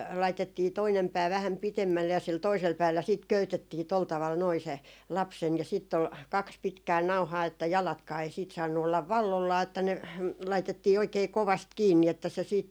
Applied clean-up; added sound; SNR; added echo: none; none; none; none.